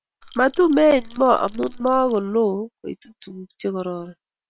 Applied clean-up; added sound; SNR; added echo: neural separator model SepFormer WHAM!.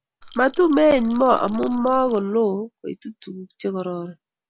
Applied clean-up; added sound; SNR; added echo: none; Rattle / Rattle (instrument); 16 dB; none.